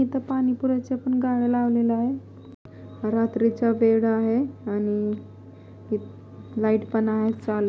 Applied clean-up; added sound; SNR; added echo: none; none; none; none.